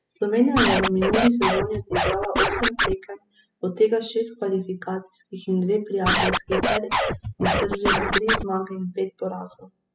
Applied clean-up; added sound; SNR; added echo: classical method spectral subtraction.